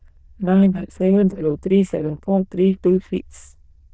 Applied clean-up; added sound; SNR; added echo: neural diffusion model UNIVERSE++.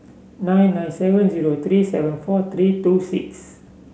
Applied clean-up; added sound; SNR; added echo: none; none; none; none.